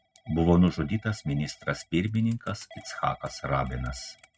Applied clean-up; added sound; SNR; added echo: neural mask model RNNoise.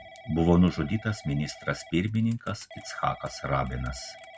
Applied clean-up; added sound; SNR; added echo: none; Telephone / Typing; 20 dB; none.